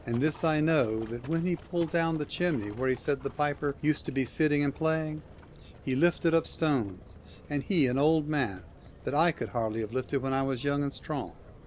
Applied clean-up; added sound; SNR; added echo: none; Livestock, farm animals, working animals; 19 dB; none.